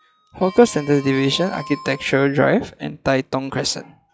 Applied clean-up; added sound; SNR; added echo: classical method log-MMSE.